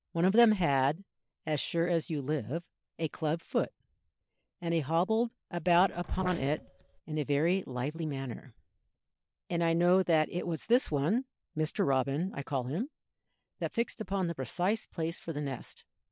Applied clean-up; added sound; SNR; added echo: neural separator model SepFormer DNS4.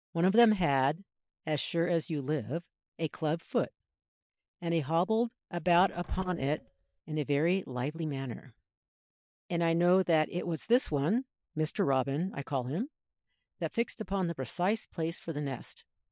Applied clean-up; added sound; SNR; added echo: neural mask model DeepFilterNet 3.